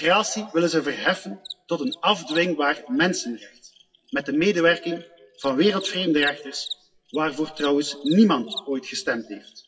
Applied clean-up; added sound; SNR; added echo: classical method WPE with log-MMSE.